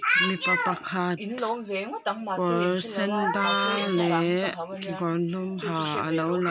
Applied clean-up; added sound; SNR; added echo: none; none; none; none.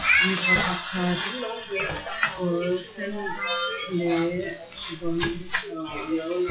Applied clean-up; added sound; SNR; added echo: classical method WPE with log-MMSE.